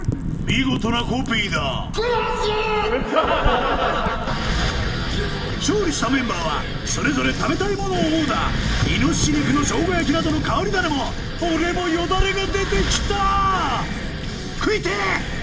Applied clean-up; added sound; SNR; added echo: none; Wind / Fire; 5 dB; reverberation time 1.0 s.